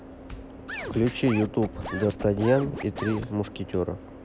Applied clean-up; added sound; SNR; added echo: none; Scratching (performance technique); 10 dB; none.